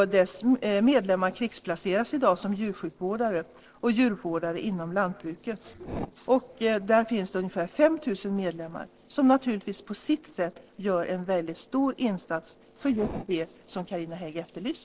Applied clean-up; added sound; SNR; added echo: neural separator model SepFormer DNS4.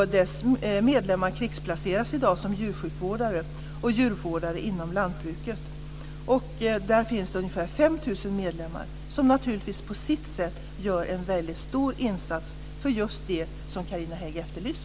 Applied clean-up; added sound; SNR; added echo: none; none; none; none.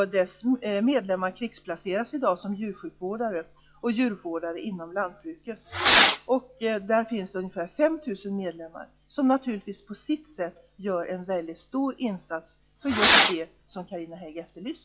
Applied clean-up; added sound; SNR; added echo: classical method log-MMSE.